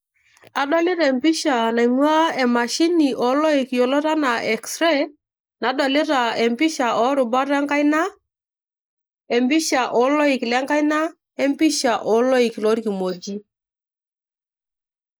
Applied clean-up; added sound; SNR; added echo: neural mask model Resemble Enhance denoiser.